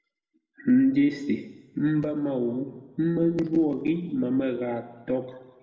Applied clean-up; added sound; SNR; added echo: none; none; none; reverberation time 1.2 s.